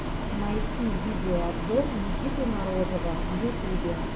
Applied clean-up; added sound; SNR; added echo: none; Bus + Bird / Breathing; -1 dB; none.